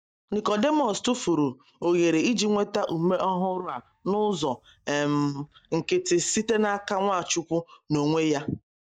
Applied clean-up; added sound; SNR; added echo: neural mask model DeepFilterNet 3.